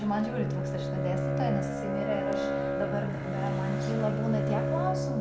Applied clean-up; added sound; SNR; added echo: none; Bowed string instrument; -3 dB; none.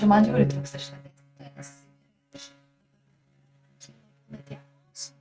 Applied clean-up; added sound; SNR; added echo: neural mask model RNNoise.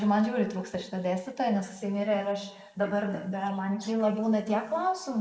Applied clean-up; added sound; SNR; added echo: neural mask model Resemble Enhance denoiser.